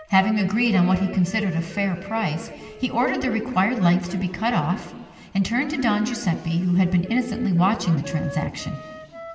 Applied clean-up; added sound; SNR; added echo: none; Wind instrument, woodwind instrument; 19 dB; reverberation time 2.0 s.